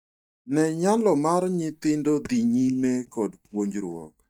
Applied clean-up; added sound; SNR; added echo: neural mask model DeepFilterNet 3.